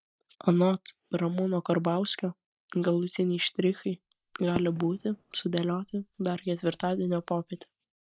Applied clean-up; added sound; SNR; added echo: neural mask model DeepFilterNet 3.